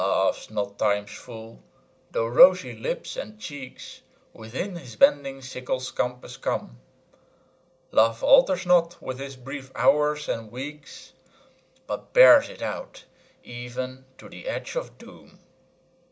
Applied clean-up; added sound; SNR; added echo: none; none; none; none.